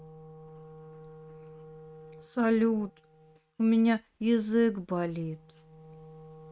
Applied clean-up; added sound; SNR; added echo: neural mask model RNNoise.